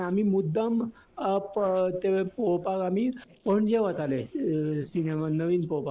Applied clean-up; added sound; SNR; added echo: neural separator model SepFormer DNS4.